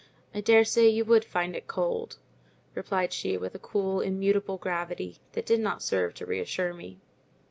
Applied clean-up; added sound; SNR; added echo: none; none; none; none.